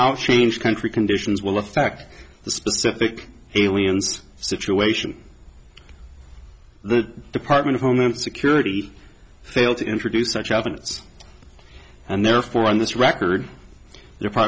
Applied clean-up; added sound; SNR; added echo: none; none; none; none.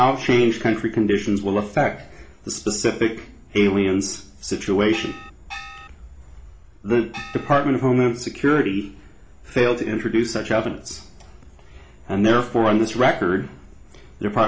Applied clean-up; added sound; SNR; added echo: none; Gong; 14 dB; reverberation time 0.4 s.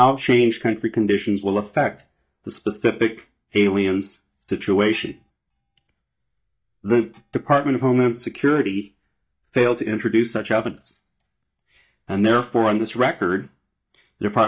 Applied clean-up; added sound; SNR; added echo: neural mask model DeepFilterNet 3.